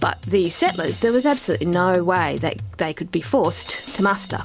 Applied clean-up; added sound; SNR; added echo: none; Drum kit; 14 dB; none.